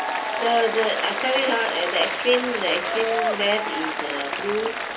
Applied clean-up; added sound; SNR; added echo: none; Applause; 2 dB; reverberation time 0.3 s.